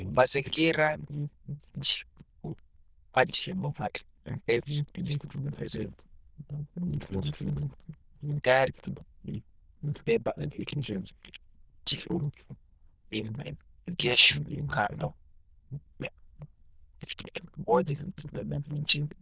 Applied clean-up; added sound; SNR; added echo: neural diffusion model UNIVERSE++.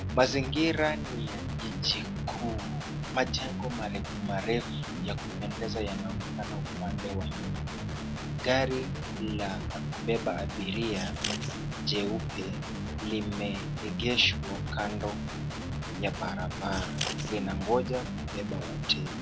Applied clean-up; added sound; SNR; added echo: none; Scissors + Guitar; 1 dB; none.